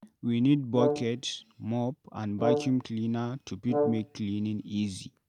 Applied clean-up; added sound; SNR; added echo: none; Brass instrument; 3 dB; none.